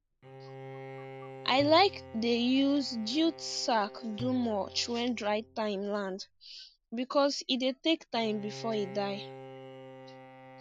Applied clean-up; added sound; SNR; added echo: none; Tabla + Bowed string instrument; 16 dB; none.